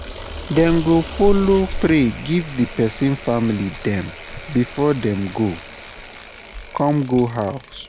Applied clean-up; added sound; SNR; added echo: none; Bicycle; 10 dB; none.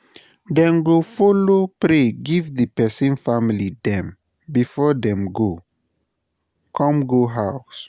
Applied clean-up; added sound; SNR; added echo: none; none; none; none.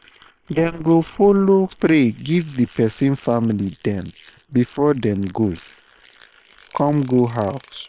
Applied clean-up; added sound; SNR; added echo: neural separator model SepFormer WHAM!.